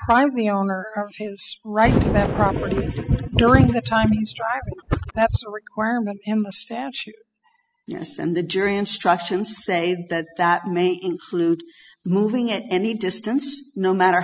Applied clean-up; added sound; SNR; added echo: classical method spectral subtraction.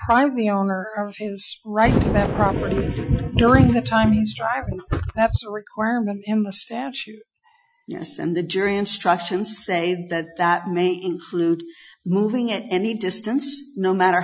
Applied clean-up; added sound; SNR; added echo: classical method Wiener filter.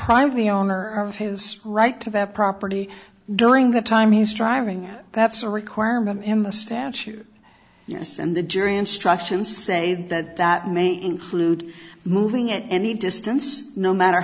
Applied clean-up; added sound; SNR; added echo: none; none; none; none.